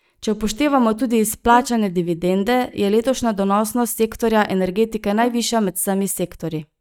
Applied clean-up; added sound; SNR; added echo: neural mask model DeepFilterNet 3.